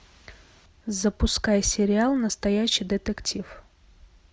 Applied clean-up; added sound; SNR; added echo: none; none; none; none.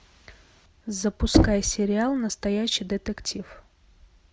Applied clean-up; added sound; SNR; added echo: none; Knock; 0 dB; none.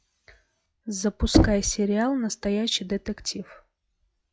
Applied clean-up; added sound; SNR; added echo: classical method log-MMSE.